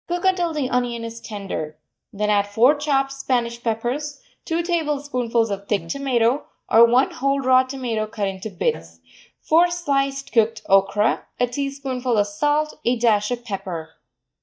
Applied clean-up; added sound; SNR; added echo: neural mask model DeepFilterNet 3.